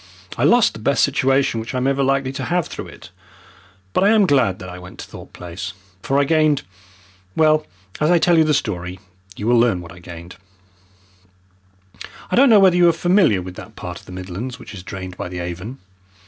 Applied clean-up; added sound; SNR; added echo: none; none; none; none.